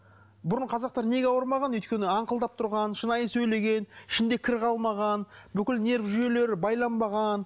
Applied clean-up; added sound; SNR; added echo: none; none; none; none.